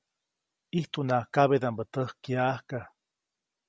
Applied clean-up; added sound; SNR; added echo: none; none; none; none.